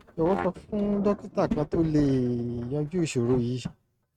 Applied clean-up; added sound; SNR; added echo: neural mask model RNNoise.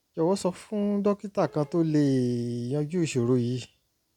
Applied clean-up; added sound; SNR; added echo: none; none; none; none.